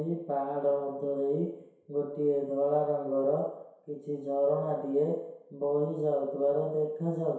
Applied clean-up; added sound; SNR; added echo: none; none; none; reverberation time 0.7 s.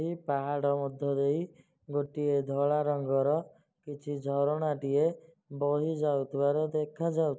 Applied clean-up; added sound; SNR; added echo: none; none; none; none.